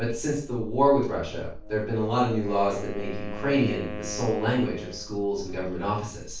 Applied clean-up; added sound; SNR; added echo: none; Wind instrument, woodwind instrument; 14 dB; reverberation time 0.3 s.